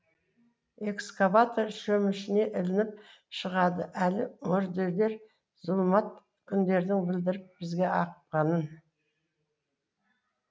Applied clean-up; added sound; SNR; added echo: none; none; none; none.